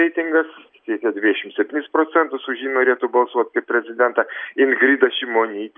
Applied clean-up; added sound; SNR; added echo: none; none; none; none.